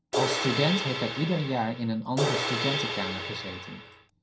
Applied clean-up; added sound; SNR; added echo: none; Crash cymbal; 1 dB; reverberation time 0.2 s.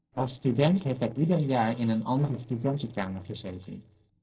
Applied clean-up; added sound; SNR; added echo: neural separator model SepFormer DNS4.